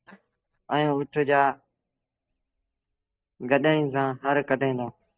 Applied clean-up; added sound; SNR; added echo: neural mask model DeepFilterNet 3.